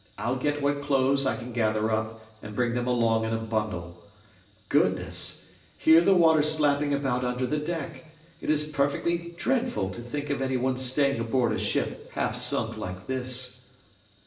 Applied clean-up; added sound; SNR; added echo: none; none; none; reverberation time 0.9 s.